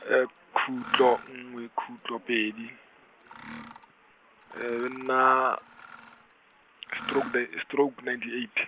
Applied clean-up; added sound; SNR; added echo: none; Mechanisms; 17 dB; none.